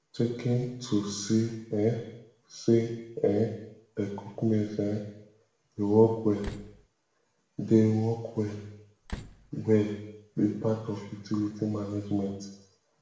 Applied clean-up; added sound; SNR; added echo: none; Slam; 12 dB; reverberation time 0.8 s.